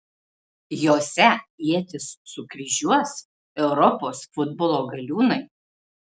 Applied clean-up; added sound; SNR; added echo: none; none; none; none.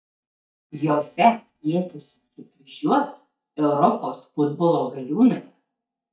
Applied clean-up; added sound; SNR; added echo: neural mask model DeepFilterNet 3.